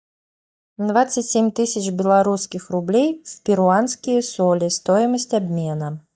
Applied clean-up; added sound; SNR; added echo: neural mask model DeepFilterNet 3.